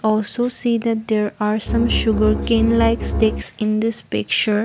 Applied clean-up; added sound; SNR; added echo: none; Bowed string instrument; 3 dB; none.